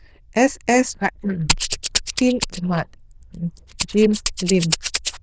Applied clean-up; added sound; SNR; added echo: neural diffusion model UNIVERSE++.